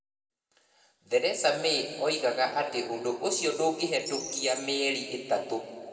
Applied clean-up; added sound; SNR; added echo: neural separator model SepFormer DNS4.